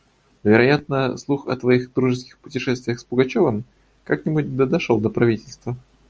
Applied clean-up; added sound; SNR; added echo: none; none; none; none.